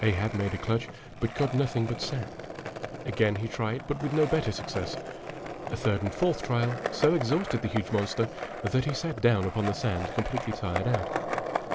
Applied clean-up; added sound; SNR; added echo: none; Skateboard; 7 dB; none.